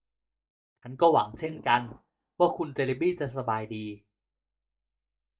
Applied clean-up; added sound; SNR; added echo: neural mask model DeepFilterNet 3.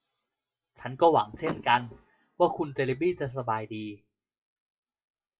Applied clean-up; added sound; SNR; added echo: classical method WPE with log-MMSE.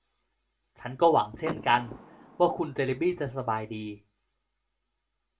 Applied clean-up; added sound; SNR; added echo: none; Door / Car; 14 dB; reverberation time 0.2 s.